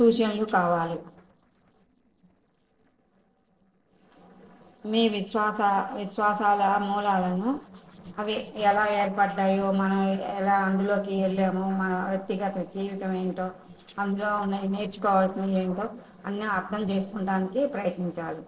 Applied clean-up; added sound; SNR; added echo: neural separator model SepFormer DNS4.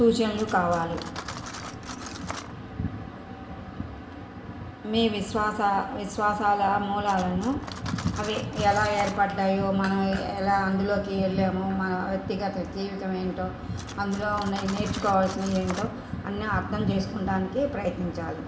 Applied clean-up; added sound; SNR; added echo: none; Cutlery, silverware; 18 dB; reverberation time 0.9 s.